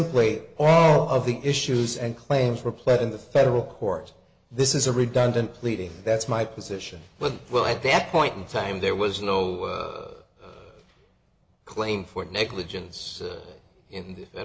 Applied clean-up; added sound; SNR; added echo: none; none; none; none.